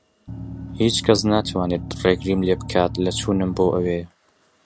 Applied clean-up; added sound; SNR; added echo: none; Engine; 10 dB; none.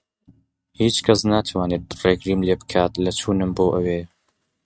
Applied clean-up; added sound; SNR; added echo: neural mask model RNNoise.